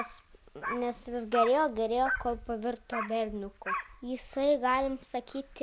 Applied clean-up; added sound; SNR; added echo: none; Dog; 9 dB; none.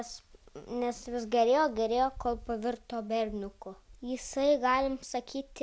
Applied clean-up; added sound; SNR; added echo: none; none; none; none.